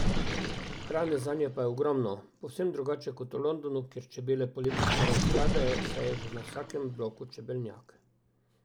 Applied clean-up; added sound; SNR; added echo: none; Gurgling; 0 dB; none.